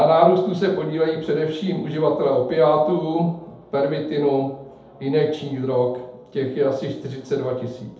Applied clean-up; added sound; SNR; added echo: none; none; none; reverberation time 2.0 s.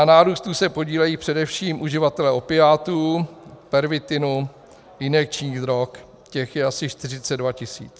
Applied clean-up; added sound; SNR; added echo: none; none; none; none.